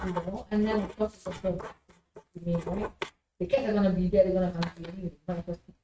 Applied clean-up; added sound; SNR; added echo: neural mask model RNNoise.